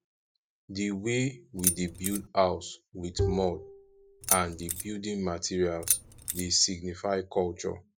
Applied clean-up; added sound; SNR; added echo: none; Bowed string instrument + Keys jangling; 1 dB; none.